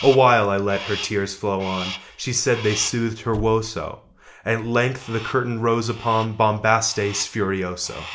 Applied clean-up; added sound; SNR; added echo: none; Crow + Slam / Car; 15 dB; none.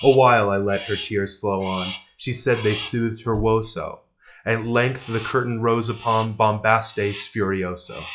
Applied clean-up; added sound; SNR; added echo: classical method log-MMSE.